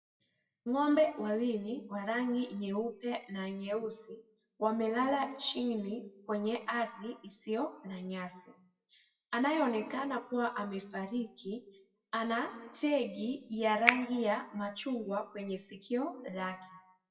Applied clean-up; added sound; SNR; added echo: classical method WPE with log-MMSE.